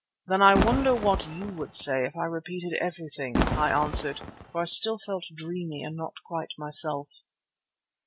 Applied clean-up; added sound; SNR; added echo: none; Fireworks; 1 dB; none.